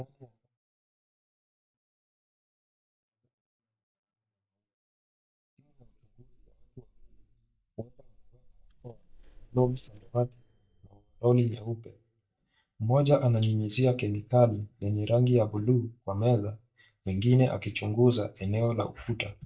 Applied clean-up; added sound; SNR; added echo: neural mask model DeepFilterNet 3.